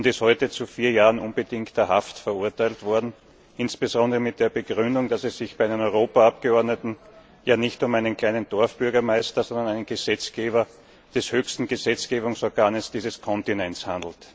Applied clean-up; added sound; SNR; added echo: none; none; none; none.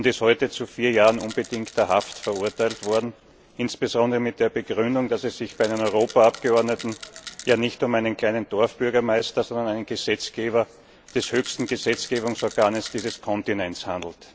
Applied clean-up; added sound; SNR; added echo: none; Rattle; 17 dB; none.